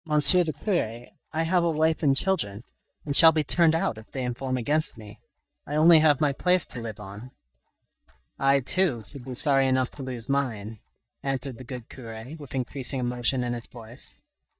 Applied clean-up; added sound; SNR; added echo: neural mask model DeepFilterNet 3.